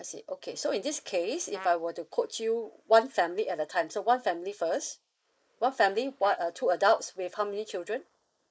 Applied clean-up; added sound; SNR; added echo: neural mask model Resemble Enhance denoiser.